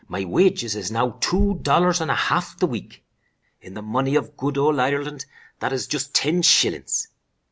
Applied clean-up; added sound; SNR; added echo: none; none; none; none.